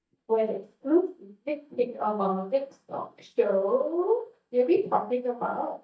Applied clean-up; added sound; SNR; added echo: neural mask model DeepFilterNet 3.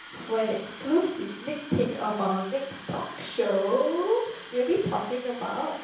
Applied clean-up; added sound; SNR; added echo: none; Fill (with liquid) / Water tap, faucet; 13 dB; reverberation time 0.7 s.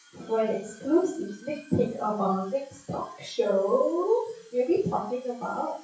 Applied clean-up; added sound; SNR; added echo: classical method WPE with log-MMSE.